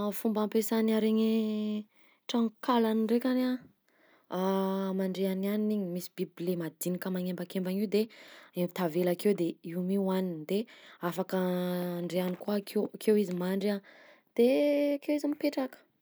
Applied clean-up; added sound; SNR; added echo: none; none; none; none.